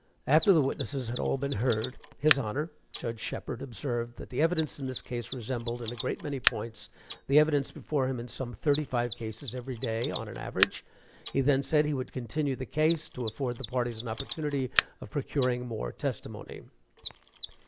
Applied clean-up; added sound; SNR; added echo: none; Mechanisms; 10 dB; none.